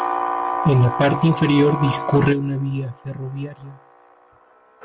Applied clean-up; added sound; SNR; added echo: none; none; none; none.